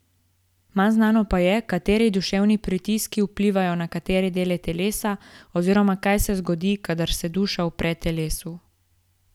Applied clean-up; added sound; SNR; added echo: none; none; none; none.